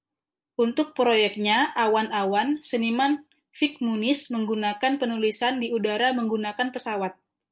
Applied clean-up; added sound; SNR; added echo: none; none; none; none.